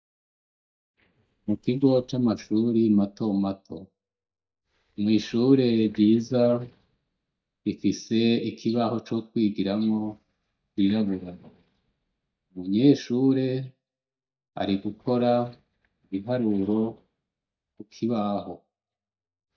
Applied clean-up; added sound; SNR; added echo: neural mask model DeepFilterNet 3.